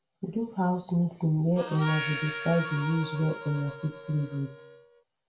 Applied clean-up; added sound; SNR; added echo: none; Harmonica; 8 dB; reverberation time 0.3 s.